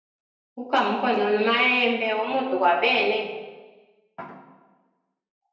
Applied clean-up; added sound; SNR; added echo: none; none; none; reverberation time 1.0 s.